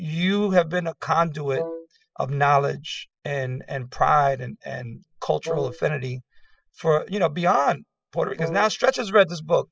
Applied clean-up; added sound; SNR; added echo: classical method spectral subtraction.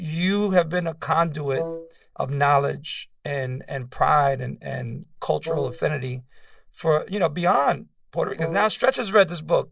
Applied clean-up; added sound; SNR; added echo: neural separator model SepFormer DNS4.